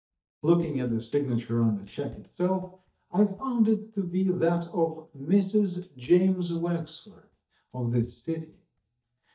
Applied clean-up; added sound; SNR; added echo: neural mask model DeepFilterNet 3.